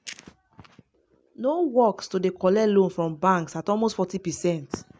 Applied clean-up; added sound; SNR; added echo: none; none; none; none.